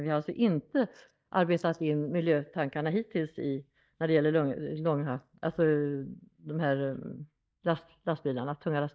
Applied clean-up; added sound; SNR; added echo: neural mask model DeepFilterNet 3.